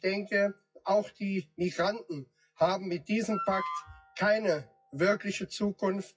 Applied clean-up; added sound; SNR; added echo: classical method WPE with log-MMSE.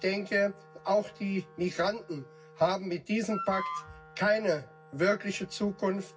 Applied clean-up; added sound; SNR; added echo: none; Wind instrument, woodwind instrument; 15 dB; reverberation time 0.4 s.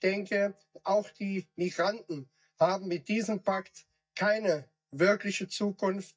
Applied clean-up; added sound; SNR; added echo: neural mask model DeepFilterNet 3.